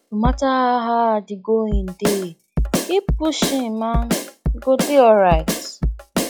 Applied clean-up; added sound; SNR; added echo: classical method log-MMSE.